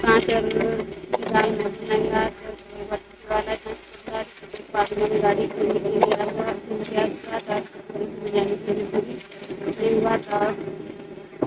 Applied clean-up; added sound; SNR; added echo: neural mask model RNNoise.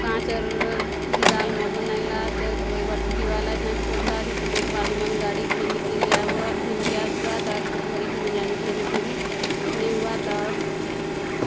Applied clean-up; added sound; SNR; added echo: none; Printer; -5 dB; none.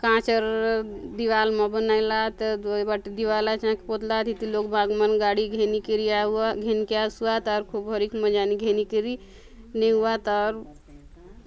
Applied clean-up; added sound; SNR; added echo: none; none; none; none.